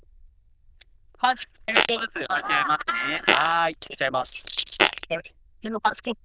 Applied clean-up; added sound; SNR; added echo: neural diffusion model UNIVERSE++.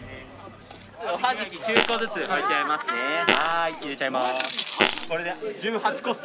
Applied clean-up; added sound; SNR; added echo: none; Fart; 0 dB; none.